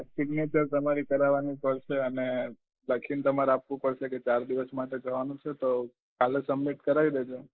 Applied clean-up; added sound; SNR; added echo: neural mask model Resemble Enhance denoiser.